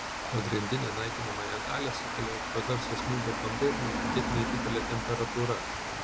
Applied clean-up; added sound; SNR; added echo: none; Water; 0 dB; none.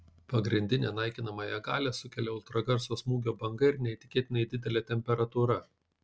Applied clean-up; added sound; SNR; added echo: none; none; none; none.